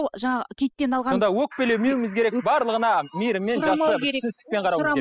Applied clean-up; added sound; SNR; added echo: classical method spectral subtraction.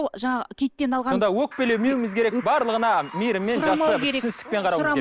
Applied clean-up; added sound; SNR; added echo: none; Bird; 15 dB; none.